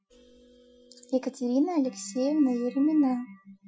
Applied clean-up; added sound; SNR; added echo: classical method Wiener filter.